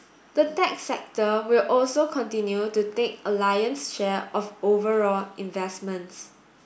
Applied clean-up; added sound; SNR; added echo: none; none; none; none.